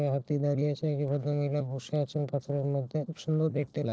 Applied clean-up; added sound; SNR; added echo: neural separator model SepFormer DNS4.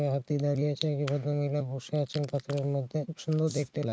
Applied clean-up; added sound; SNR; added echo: neural mask model RNNoise.